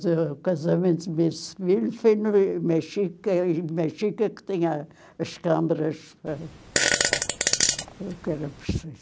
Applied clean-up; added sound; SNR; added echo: none; Fart; 1 dB; none.